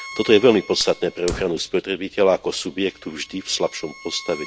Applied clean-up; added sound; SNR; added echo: none; Fire + Bowed string instrument; 17 dB; none.